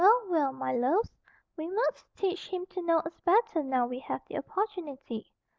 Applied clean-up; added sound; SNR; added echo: none; none; none; none.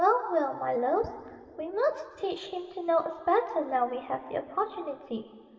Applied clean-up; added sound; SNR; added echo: none; none; none; reverberation time 2.3 s.